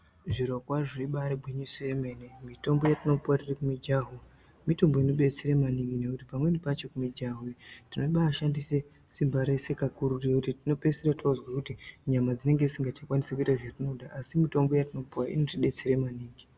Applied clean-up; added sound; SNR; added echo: none; none; none; none.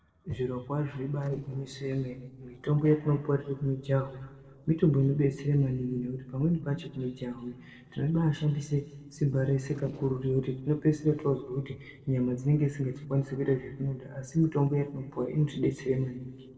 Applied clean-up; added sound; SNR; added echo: neural separator model SepFormer DNS4.